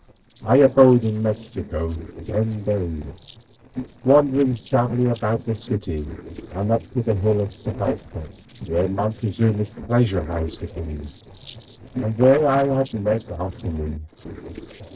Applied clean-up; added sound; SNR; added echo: neural separator model SepFormer DNS4.